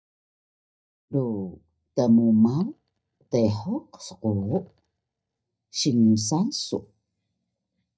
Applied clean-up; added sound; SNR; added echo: neural mask model DeepFilterNet 3.